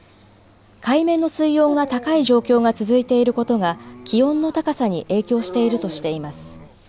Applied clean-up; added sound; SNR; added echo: none; Dog; 19 dB; none.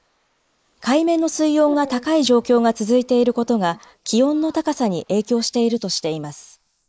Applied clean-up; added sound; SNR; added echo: neural mask model Resemble Enhance denoiser.